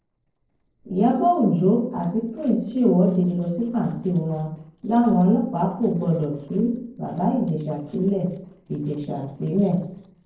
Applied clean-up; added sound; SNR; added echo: neural separator model SepFormer DNS4.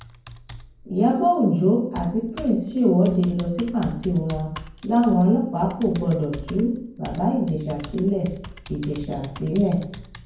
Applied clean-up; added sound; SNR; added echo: none; Computer keyboard; 18 dB; reverberation time 0.9 s.